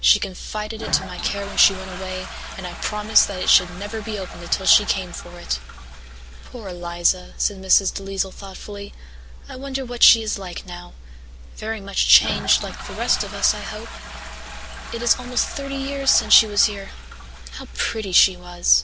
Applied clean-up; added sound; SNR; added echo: none; Toilet flush; 12 dB; none.